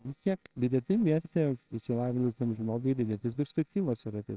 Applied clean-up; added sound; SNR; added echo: neural separator model SepFormer WHAMR!.